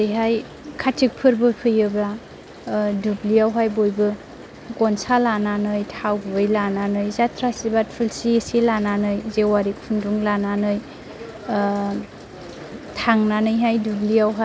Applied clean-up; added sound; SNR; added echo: none; none; none; none.